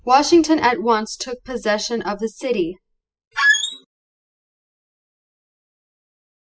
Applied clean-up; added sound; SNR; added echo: classical method spectral subtraction.